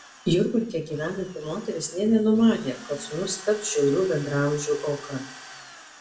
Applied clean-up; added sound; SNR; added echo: none; Drill; 19 dB; reverberation time 0.4 s.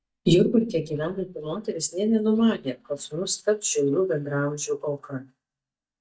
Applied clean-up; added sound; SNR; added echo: neural mask model DeepFilterNet 3.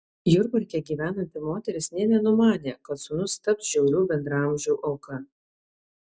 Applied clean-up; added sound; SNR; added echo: none; none; none; none.